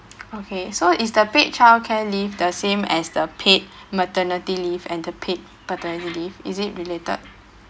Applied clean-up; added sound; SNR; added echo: none; none; none; none.